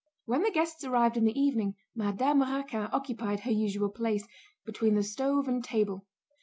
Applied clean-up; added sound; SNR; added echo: none; none; none; none.